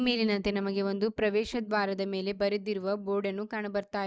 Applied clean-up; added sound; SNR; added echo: neural mask model Resemble Enhance denoiser.